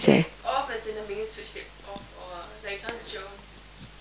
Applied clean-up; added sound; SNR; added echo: none; none; none; none.